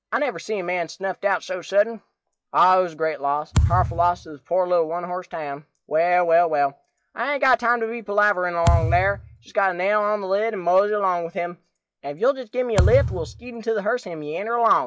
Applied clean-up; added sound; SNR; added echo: classical method log-MMSE.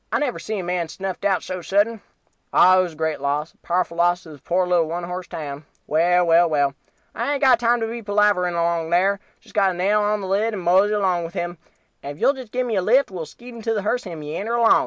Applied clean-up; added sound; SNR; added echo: none; none; none; none.